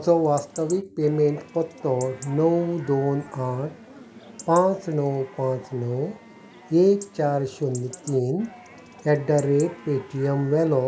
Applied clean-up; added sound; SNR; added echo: none; Chatter / Chirp, tweet / Livestock, farm animals, working animals; 20 dB; none.